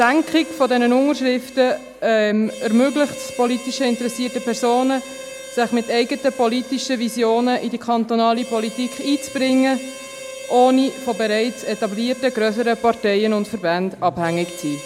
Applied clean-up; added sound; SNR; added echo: none; Harmonica; 16 dB; none.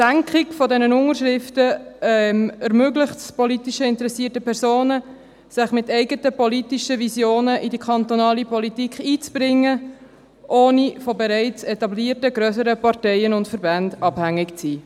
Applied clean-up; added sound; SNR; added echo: none; none; none; none.